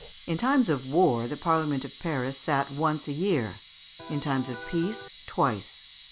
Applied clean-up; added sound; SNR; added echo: none; Camera + Electric guitar; 18 dB; none.